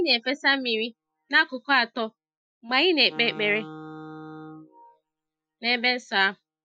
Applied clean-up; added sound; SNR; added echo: classical method Wiener filter.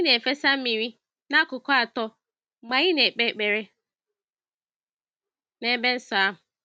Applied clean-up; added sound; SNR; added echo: none; none; none; none.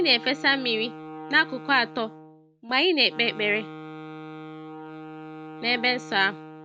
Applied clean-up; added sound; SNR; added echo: none; Wind instrument, woodwind instrument; 14 dB; none.